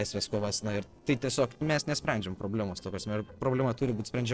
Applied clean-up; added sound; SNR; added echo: neural separator model SepFormer DNS4.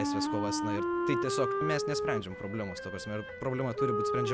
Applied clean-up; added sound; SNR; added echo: none; Wind instrument, woodwind instrument; -2 dB; none.